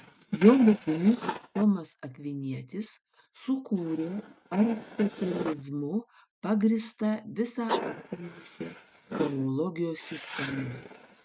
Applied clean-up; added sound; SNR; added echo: neural mask model RNNoise.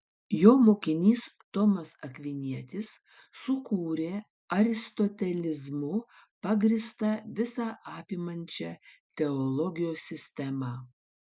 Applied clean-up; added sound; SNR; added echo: none; none; none; none.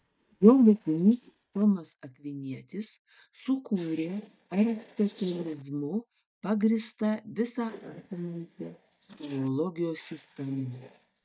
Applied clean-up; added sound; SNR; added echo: neural mask model DeepFilterNet 3.